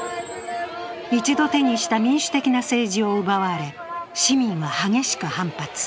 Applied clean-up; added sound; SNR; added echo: none; none; none; none.